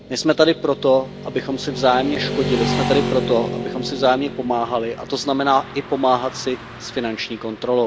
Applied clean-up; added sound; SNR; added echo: none; Motorcycle / Traffic noise, roadway noise; 7 dB; none.